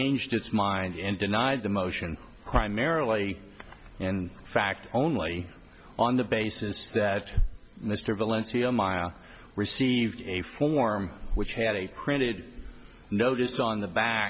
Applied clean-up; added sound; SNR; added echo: none; none; none; none.